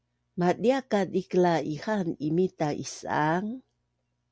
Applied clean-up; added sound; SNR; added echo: none; none; none; none.